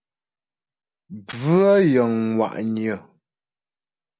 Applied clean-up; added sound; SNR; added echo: none; none; none; none.